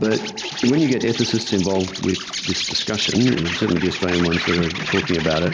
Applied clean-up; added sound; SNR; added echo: none; Insect; 7 dB; none.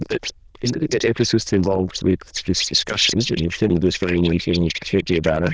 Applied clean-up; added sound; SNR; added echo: neural diffusion model UNIVERSE++.